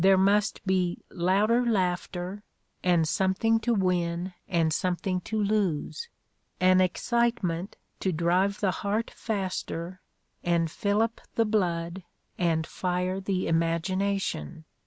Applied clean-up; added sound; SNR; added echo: none; none; none; none.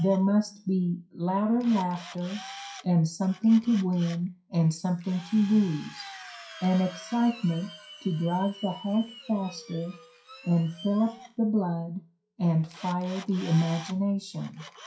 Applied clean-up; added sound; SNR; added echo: classical method WPE with log-MMSE.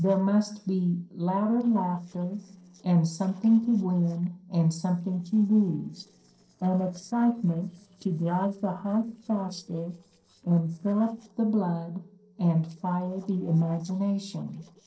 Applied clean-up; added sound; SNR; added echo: neural separator model SepFormer DNS4.